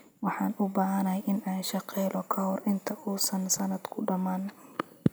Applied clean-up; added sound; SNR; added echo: none; none; none; none.